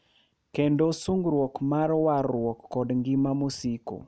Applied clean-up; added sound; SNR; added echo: none; none; none; none.